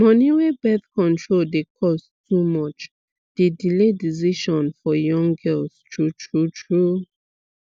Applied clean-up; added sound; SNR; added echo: none; none; none; none.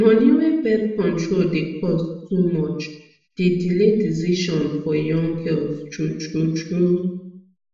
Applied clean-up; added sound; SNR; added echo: none; none; none; reverberation time 0.7 s.